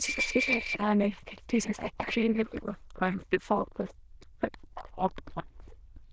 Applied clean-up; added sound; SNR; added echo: neural diffusion model UNIVERSE++.